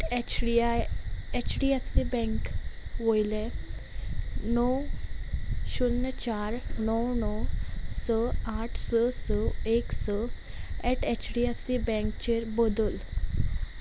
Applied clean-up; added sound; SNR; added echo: none; none; none; none.